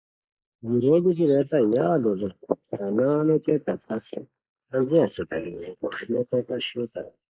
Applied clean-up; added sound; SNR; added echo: neural mask model Resemble Enhance denoiser.